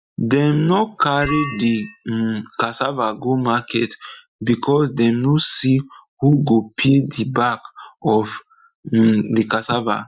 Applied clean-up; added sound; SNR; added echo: classical method Wiener filter.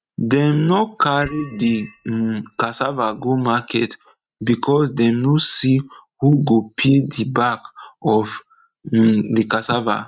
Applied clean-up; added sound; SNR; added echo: neural mask model RNNoise.